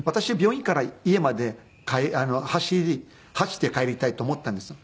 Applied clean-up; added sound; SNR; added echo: none; none; none; none.